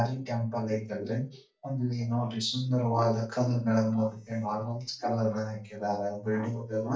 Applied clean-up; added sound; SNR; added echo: neural mask model DeepFilterNet 3.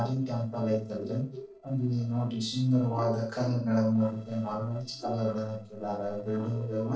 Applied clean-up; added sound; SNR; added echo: neural separator model SepFormer DNS4.